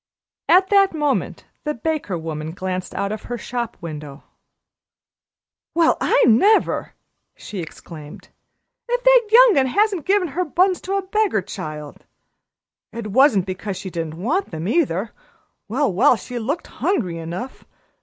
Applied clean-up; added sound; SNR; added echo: none; none; none; none.